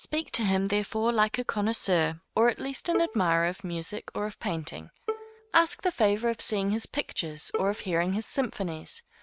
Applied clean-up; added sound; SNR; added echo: neural mask model RNNoise.